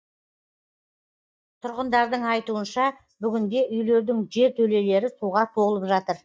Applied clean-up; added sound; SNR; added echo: neural mask model DeepFilterNet 3.